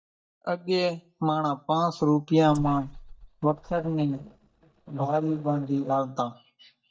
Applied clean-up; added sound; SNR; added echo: neural mask model DeepFilterNet 3.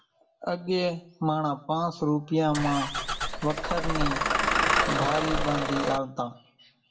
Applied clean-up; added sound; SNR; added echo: none; Engine starting / Bus; -2 dB; reverberation time 0.5 s.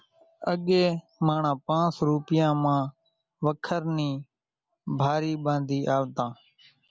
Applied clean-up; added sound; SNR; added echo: none; none; none; none.